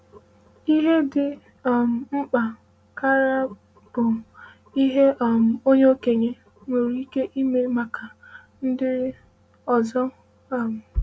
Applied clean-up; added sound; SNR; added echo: none; none; none; none.